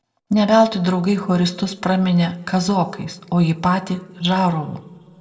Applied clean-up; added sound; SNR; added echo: none; none; none; reverberation time 0.5 s.